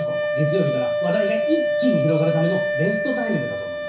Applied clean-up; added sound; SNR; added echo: none; Wind instrument, woodwind instrument; -2 dB; reverberation time 0.3 s.